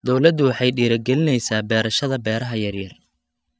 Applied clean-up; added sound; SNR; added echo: neural mask model DeepFilterNet 3.